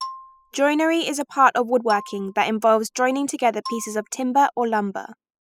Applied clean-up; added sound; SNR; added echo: classical method spectral subtraction.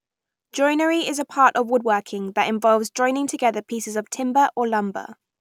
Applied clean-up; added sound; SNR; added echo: none; none; none; none.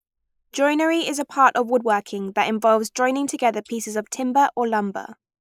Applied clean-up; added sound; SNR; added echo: neural mask model Resemble Enhance denoiser.